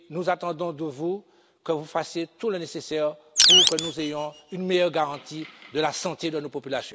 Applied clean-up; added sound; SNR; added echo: none; Animal + Crushing; -4 dB; none.